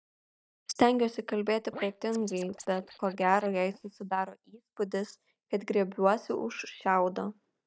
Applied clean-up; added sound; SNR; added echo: neural mask model DeepFilterNet 3.